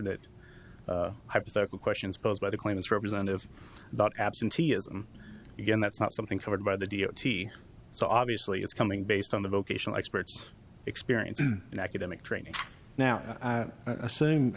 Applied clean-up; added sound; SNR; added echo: none; none; none; none.